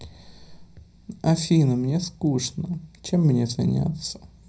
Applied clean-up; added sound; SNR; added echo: none; none; none; reverberation time 0.5 s.